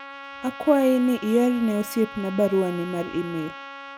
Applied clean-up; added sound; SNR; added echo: none; Trumpet; 15 dB; none.